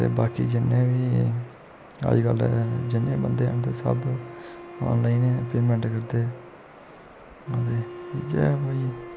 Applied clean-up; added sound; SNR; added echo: none; Wind instrument, woodwind instrument; 16 dB; none.